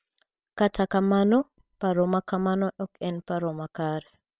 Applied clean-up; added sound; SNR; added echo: neural separator model SepFormer WHAM!.